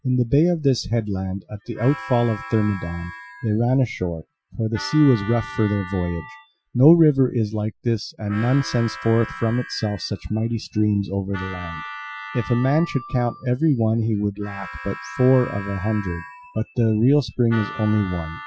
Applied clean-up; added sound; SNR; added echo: classical method Wiener filter.